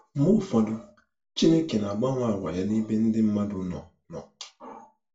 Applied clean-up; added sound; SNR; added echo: none; none; none; reverberation time 0.2 s.